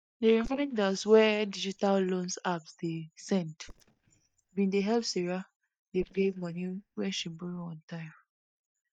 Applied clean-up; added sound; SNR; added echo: neural mask model DeepFilterNet 3.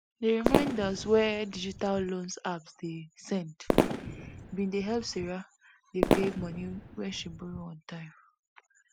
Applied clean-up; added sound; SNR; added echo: none; Fireworks; -1 dB; none.